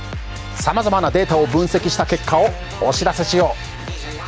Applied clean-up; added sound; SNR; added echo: none; none; none; none.